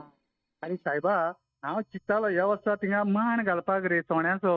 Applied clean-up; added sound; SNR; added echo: neural mask model DeepFilterNet 3.